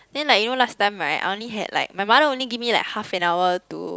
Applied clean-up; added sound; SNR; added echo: none; none; none; none.